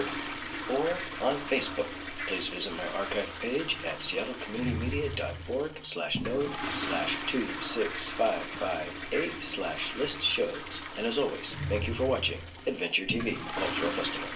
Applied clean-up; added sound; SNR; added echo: none; Toilet flush; 5 dB; reverberation time 0.2 s.